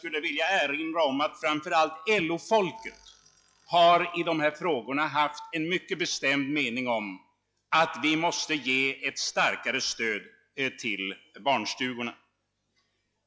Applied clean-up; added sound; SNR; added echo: classical method log-MMSE.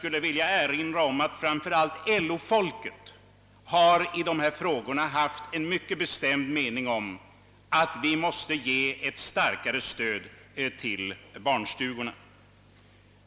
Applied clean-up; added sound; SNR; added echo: none; none; none; none.